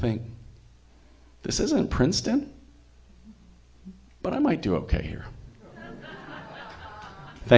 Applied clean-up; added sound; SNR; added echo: none; none; none; none.